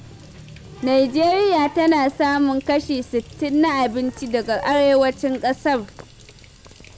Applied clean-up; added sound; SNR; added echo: none; Water tap, faucet; 19 dB; none.